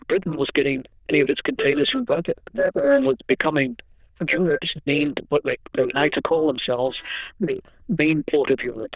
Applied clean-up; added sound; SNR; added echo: neural diffusion model UNIVERSE++.